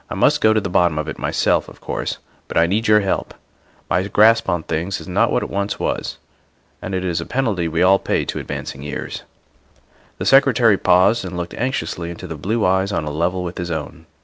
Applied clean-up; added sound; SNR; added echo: none; none; none; none.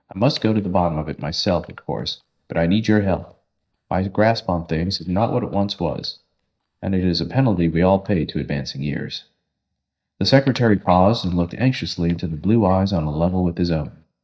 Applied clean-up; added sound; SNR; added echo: neural mask model DeepFilterNet 3.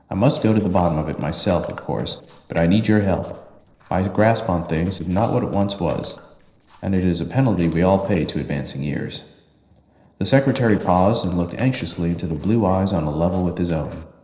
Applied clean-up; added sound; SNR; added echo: neural separator model SepFormer DNS4.